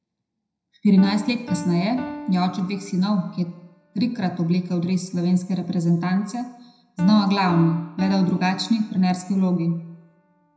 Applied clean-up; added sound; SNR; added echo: none; Piano; 16 dB; reverberation time 0.7 s.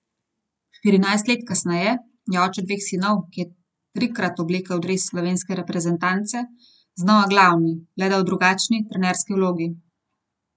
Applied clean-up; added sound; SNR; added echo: none; none; none; none.